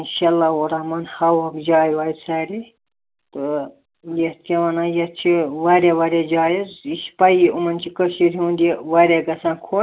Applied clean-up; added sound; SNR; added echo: none; none; none; none.